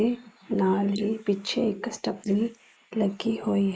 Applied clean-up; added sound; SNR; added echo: neural mask model Resemble Enhance denoiser.